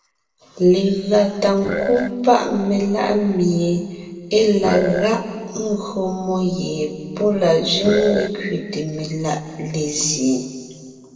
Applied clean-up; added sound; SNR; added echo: neural separator model SepFormer DNS4.